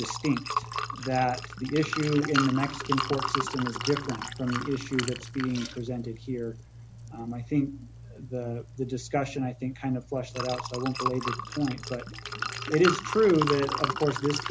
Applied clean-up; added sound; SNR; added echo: none; Liquid; 5 dB; none.